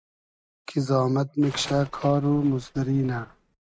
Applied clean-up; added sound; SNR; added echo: neural mask model RNNoise.